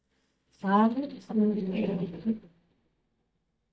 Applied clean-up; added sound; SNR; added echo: neural mask model DeepFilterNet 3.